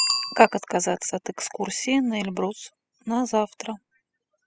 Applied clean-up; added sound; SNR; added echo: classical method spectral subtraction.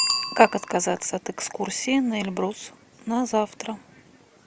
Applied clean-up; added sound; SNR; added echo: none; Bicycle bell; 9 dB; none.